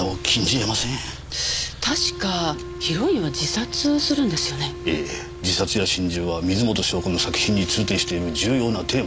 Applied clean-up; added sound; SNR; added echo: none; Idling / Car + Wind instrument, woodwind instrument; 12 dB; none.